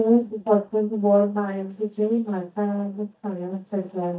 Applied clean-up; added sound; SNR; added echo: neural mask model DeepFilterNet 3.